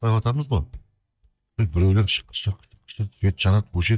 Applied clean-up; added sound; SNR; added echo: neural mask model DeepFilterNet 3.